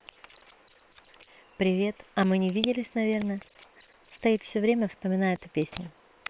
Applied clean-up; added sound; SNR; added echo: neural separator model SepFormer WHAM!.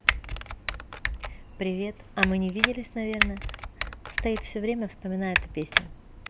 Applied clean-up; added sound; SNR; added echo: none; Typing; -1 dB; none.